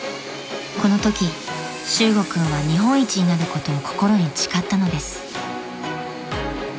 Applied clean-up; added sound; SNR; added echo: none; none; none; none.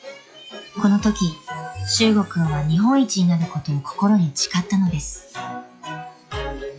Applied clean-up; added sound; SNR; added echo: classical method log-MMSE.